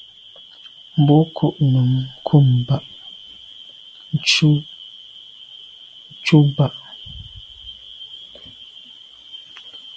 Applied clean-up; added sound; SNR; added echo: none; none; none; none.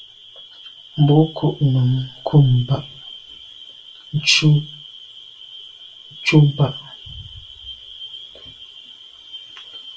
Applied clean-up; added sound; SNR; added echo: none; none; none; reverberation time 0.2 s.